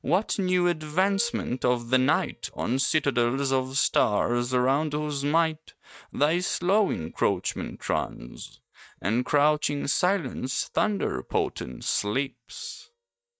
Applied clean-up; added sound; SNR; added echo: neural mask model DeepFilterNet 3.